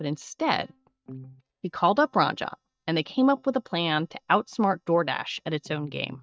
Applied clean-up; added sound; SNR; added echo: neural mask model DeepFilterNet 3.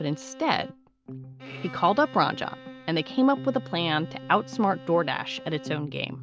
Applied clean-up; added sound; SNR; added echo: none; Bowed string instrument; 18 dB; none.